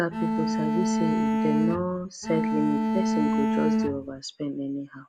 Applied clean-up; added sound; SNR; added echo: none; Bowed string instrument; -5 dB; none.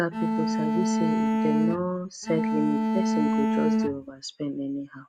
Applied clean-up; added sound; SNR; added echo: neural mask model RNNoise.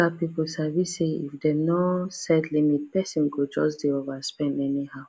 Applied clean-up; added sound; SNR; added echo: none; none; none; none.